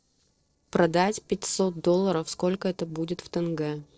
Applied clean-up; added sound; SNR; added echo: neural separator model SepFormer DNS4.